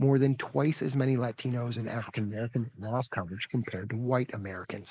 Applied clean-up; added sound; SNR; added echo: neural mask model Resemble Enhance denoiser.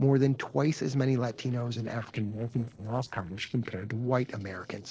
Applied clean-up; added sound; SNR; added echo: neural separator model SepFormer DNS4.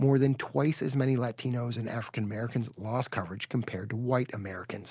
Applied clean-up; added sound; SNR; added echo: none; none; none; none.